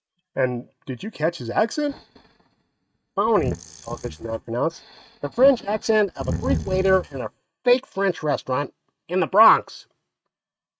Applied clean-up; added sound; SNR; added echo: neural mask model RNNoise.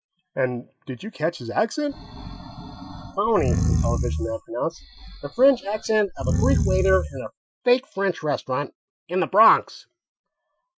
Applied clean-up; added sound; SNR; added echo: classical method Wiener filter.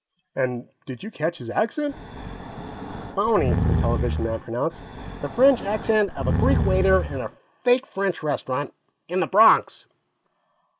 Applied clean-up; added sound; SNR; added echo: none; Breathing; 1 dB; none.